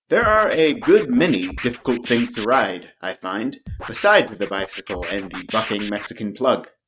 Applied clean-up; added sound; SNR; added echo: neural mask model RNNoise.